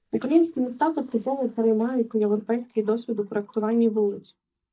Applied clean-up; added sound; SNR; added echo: neural mask model DeepFilterNet 3.